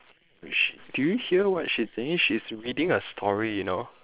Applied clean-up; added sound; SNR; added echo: neural separator model SepFormer WHAM!.